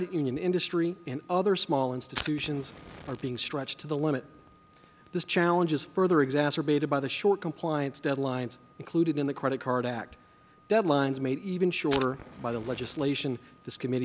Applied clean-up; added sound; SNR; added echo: none; Fire; 19 dB; none.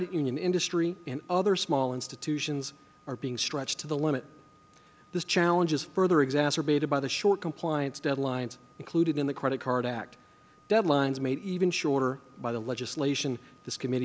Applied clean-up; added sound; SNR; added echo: none; none; none; none.